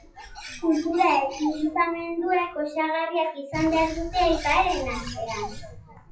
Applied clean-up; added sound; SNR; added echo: classical method WPE with log-MMSE.